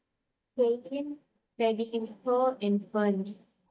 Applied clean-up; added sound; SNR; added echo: neural mask model DeepFilterNet 3.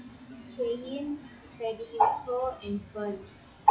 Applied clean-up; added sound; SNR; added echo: classical method WPE with log-MMSE.